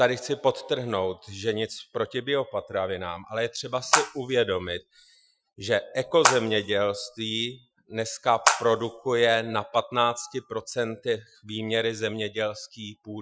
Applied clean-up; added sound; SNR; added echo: classical method Wiener filter.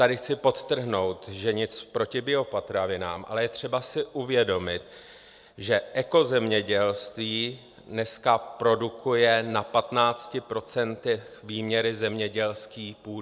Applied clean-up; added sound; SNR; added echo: none; none; none; none.